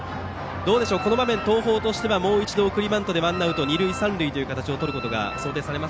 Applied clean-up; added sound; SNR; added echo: none; Wind instrument, woodwind instrument; 13 dB; none.